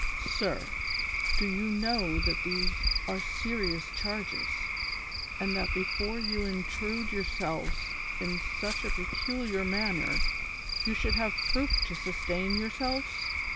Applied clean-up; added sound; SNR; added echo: none; Cricket / Frog; -3 dB; none.